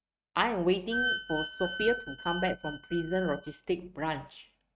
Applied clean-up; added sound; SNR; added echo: neural mask model RNNoise.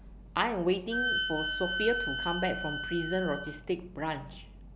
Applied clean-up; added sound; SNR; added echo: none; Wind instrument, woodwind instrument; 2 dB; none.